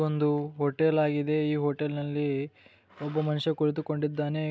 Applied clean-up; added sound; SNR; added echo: none; none; none; none.